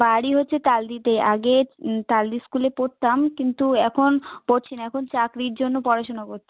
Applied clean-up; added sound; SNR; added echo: none; none; none; none.